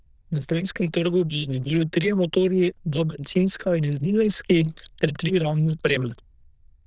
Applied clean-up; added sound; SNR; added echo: neural diffusion model UNIVERSE++.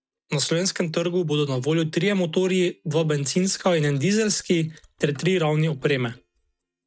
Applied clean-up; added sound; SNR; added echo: neural mask model DeepFilterNet 3.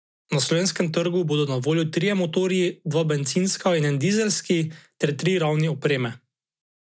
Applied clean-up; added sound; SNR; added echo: none; none; none; none.